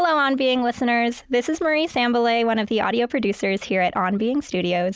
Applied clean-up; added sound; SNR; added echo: none; none; none; none.